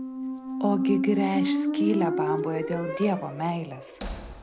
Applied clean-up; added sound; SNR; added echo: none; Squeak; 0 dB; none.